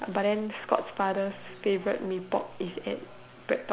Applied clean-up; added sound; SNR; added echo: none; none; none; none.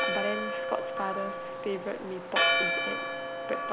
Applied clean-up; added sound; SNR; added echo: none; Church bell; -5 dB; none.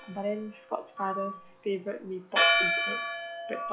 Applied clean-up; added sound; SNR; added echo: classical method log-MMSE.